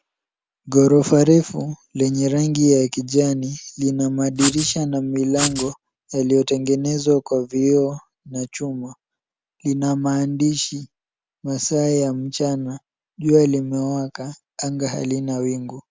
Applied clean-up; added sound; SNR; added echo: none; Writing; 6 dB; none.